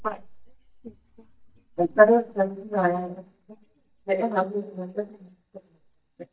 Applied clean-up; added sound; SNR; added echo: neural mask model DeepFilterNet 3.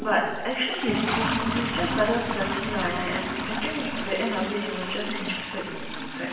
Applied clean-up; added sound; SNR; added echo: none; Toilet flush; 2 dB; reverberation time 1.0 s.